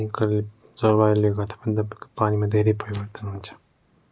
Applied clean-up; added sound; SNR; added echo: none; none; none; none.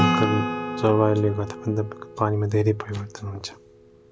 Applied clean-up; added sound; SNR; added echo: none; Acoustic guitar / Strum; 5 dB; none.